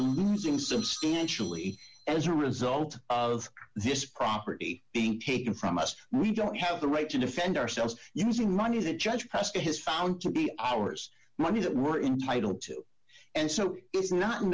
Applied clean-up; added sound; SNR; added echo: none; none; none; none.